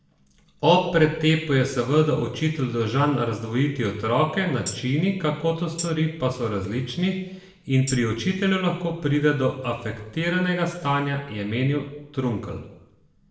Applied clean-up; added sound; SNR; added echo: none; Tambourine; 15 dB; reverberation time 0.8 s.